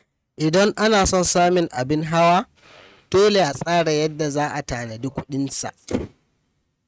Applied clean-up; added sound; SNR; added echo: neural mask model RNNoise.